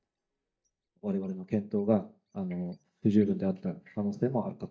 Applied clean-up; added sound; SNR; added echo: neural mask model DeepFilterNet 3.